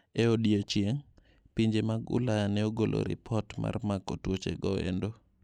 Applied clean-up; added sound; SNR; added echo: none; none; none; none.